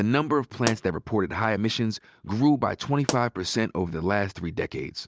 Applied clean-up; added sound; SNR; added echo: none; Explosion; 13 dB; none.